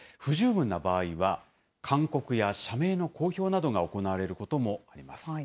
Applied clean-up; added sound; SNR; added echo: none; none; none; none.